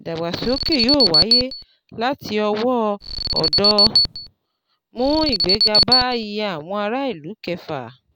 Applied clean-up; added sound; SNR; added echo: none; Alarm; -4 dB; none.